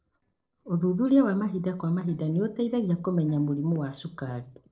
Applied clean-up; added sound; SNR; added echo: neural separator model SepFormer DNS4.